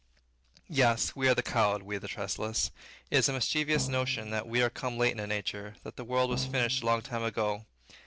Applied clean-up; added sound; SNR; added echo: none; Drum; 10 dB; none.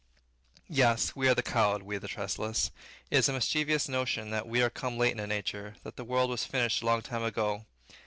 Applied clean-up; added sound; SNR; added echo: none; none; none; none.